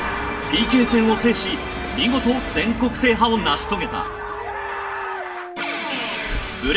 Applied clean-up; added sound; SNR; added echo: none; Dog; 14 dB; reverberation time 0.5 s.